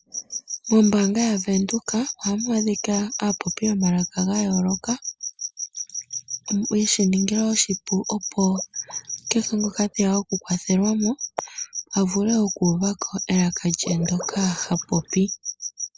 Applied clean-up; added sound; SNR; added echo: neural mask model Resemble Enhance denoiser.